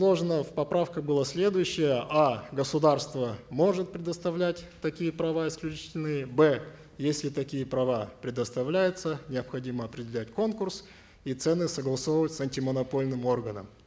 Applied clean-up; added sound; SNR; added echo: none; none; none; none.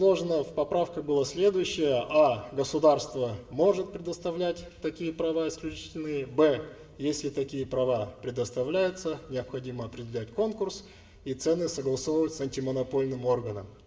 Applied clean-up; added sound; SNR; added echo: none; none; none; reverberation time 1.8 s.